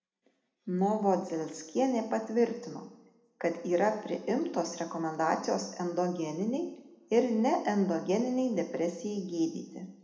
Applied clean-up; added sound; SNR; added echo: none; none; none; reverberation time 0.8 s.